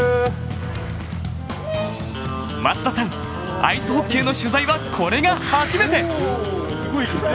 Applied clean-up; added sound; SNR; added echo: none; Brass instrument; 12 dB; none.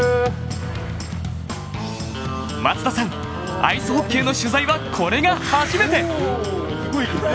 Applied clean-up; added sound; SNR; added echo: none; none; none; none.